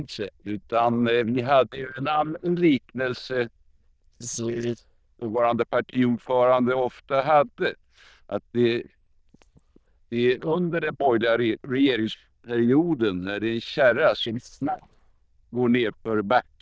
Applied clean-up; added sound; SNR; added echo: neural diffusion model UNIVERSE++.